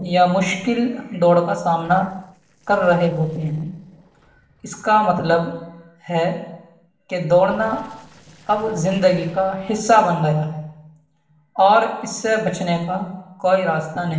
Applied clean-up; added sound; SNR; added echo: neural separator model SepFormer DNS4.